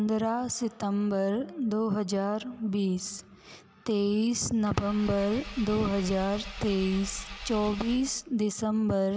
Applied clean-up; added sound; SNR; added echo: none; Engine / Car; 13 dB; none.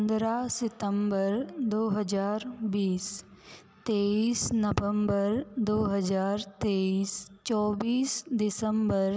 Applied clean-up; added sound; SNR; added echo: none; none; none; none.